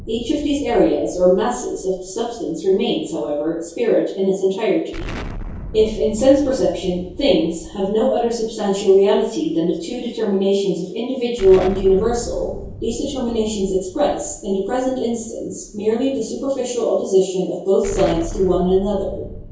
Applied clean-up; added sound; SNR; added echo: none; Explosion; 15 dB; reverberation time 0.6 s.